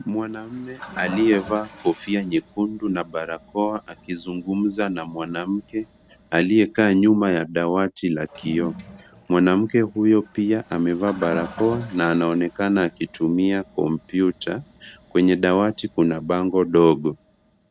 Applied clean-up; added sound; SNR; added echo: none; Toilet flush; 19 dB; none.